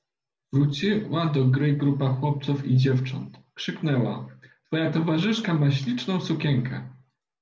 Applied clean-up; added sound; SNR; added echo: none; none; none; none.